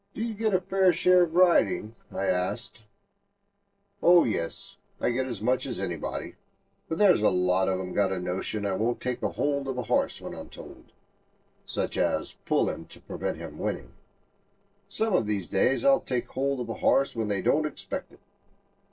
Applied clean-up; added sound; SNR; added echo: neural separator model SepFormer DNS4.